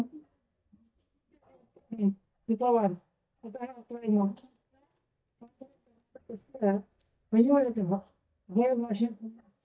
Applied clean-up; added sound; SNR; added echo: neural mask model DeepFilterNet 3.